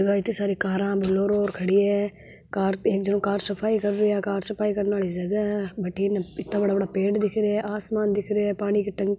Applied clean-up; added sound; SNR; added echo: none; none; none; none.